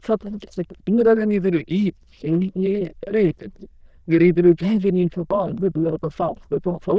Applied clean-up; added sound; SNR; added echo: neural diffusion model UNIVERSE++.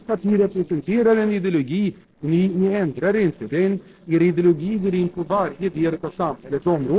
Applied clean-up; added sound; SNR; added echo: neural separator model SepFormer DNS4.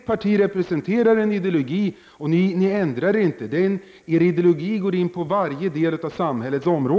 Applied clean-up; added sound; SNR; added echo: none; none; none; none.